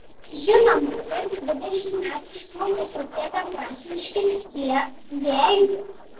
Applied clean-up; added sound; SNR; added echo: neural separator model SepFormer DNS4.